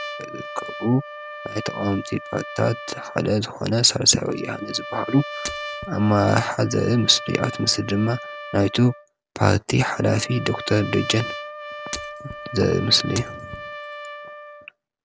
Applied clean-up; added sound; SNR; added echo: none; Trumpet + Shatter; 12 dB; none.